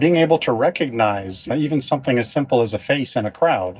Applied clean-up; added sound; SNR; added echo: neural mask model DeepFilterNet 3.